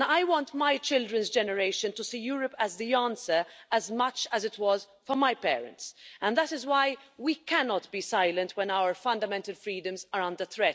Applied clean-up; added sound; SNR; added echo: none; none; none; none.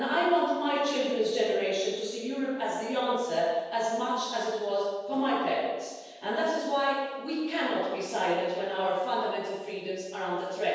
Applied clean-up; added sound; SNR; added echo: none; none; none; reverberation time 1.2 s.